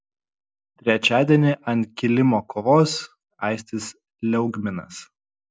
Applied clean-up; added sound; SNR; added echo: none; none; none; none.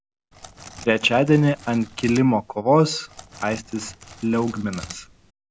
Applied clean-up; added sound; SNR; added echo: none; Crackle; 19 dB; none.